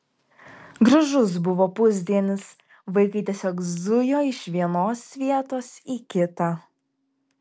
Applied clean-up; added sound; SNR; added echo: none; none; none; none.